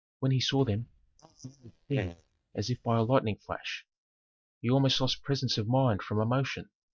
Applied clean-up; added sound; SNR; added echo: neural mask model DeepFilterNet 3.